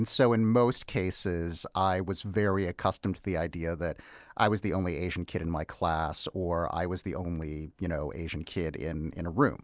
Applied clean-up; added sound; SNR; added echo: none; none; none; none.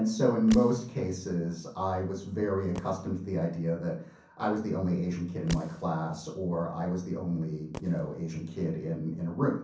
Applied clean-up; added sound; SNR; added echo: none; Fireworks; 17 dB; reverberation time 0.6 s.